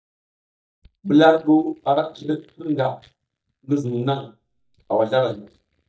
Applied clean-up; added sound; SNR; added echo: neural mask model DeepFilterNet 3.